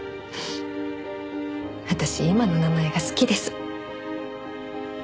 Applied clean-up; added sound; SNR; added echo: none; none; none; none.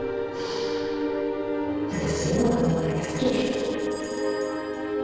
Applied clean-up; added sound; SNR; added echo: neural separator model SepFormer DNS4.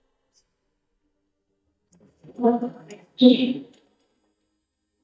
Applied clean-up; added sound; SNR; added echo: neural mask model DeepFilterNet 3.